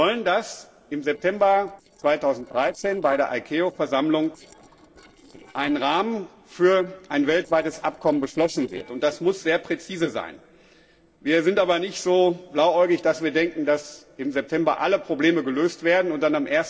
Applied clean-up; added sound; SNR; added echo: neural separator model SepFormer DNS4.